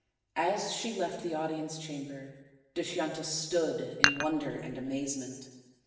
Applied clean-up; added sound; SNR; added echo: none; Dishes, pots, and pans; -3 dB; reverberation time 1.2 s.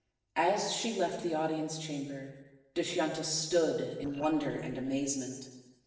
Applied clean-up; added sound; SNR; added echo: neural separator model SepFormer DNS4.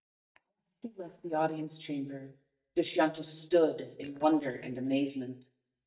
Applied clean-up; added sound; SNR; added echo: neural mask model DeepFilterNet 3.